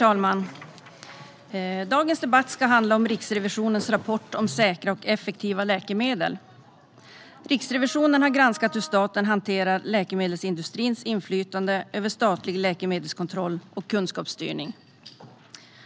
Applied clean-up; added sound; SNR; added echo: none; Wind instrument, woodwind instrument; 17 dB; none.